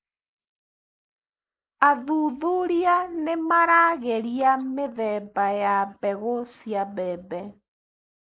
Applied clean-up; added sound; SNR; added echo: neural mask model Resemble Enhance denoiser.